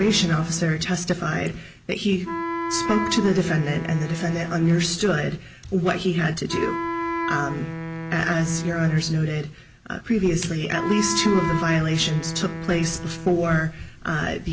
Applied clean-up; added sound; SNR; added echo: none; Wind instrument, woodwind instrument; 8 dB; none.